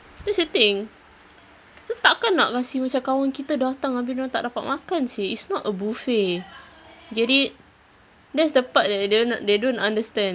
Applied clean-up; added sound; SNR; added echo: none; none; none; none.